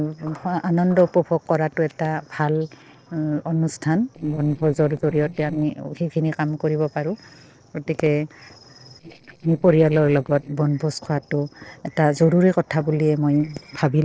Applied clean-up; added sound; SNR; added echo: neural separator model SepFormer DNS4.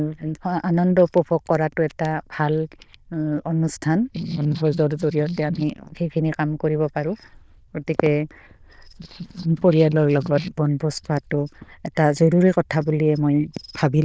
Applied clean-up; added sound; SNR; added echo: neural diffusion model UNIVERSE++.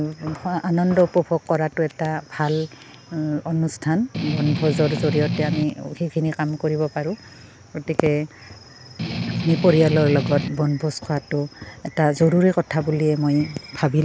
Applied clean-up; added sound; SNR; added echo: none; Strum; 4 dB; none.